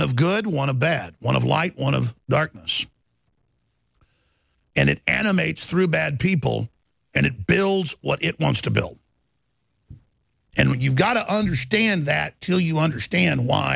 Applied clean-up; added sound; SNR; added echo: none; none; none; none.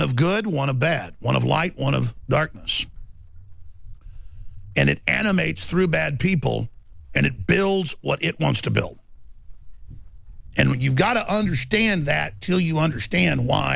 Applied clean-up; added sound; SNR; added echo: none; Walk, footsteps; 15 dB; none.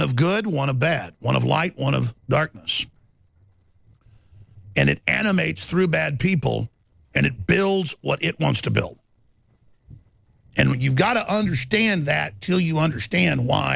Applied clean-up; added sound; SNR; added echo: neural separator model SepFormer DNS4.